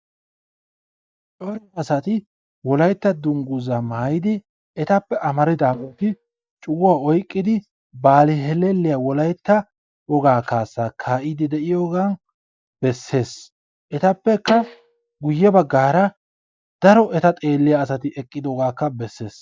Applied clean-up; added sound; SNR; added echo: neural mask model DeepFilterNet 3.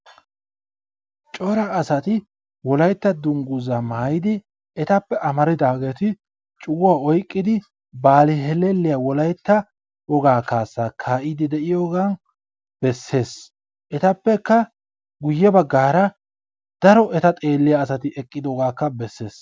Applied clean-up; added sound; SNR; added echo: none; none; none; none.